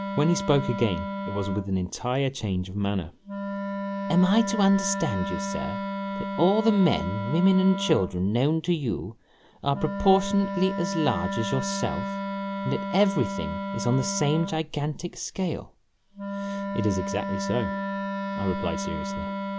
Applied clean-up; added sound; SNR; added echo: none; Wind instrument, woodwind instrument; 5 dB; none.